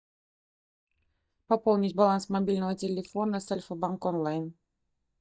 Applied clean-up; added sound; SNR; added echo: neural mask model DeepFilterNet 3.